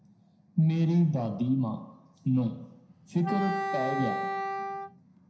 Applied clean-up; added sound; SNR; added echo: none; Wind instrument, woodwind instrument; 4 dB; reverberation time 0.8 s.